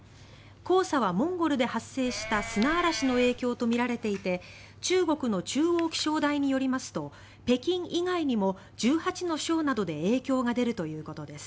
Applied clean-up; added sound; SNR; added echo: none; Livestock, farm animals, working animals; 9 dB; none.